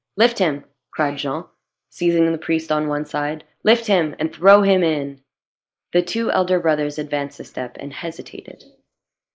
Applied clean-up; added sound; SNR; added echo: neural mask model Resemble Enhance denoiser.